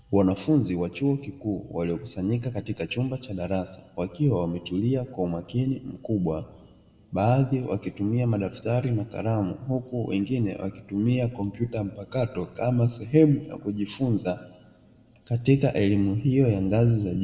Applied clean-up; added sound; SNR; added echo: none; none; none; reverberation time 1.2 s.